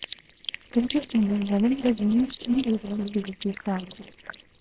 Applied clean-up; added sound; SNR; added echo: neural separator model SepFormer WHAMR!.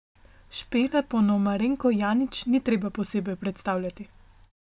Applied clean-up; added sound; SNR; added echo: none; none; none; none.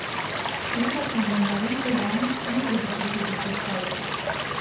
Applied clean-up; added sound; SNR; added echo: none; Stream / Liquid; 1 dB; reverberation time 0.8 s.